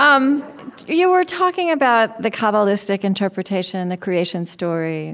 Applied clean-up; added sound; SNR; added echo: none; none; none; none.